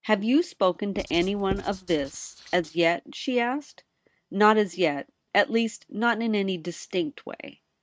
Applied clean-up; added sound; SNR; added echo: neural mask model RNNoise.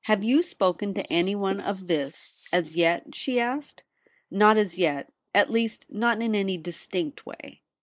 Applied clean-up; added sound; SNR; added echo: neural mask model Resemble Enhance denoiser.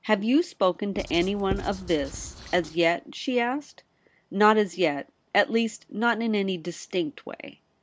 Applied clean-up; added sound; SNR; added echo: none; Writing; 13 dB; none.